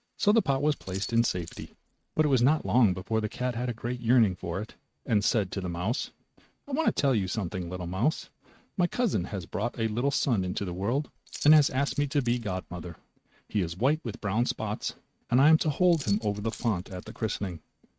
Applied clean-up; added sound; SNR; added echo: neural mask model RNNoise.